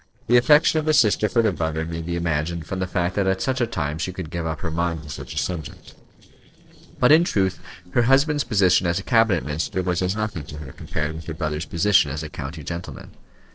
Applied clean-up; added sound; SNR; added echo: neural separator model SepFormer DNS4.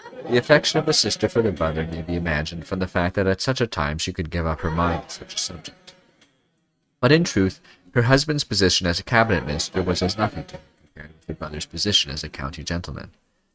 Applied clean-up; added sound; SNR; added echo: neural mask model RNNoise.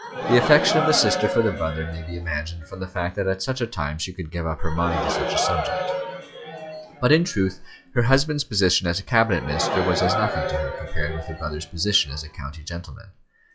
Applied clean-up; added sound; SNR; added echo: classical method log-MMSE.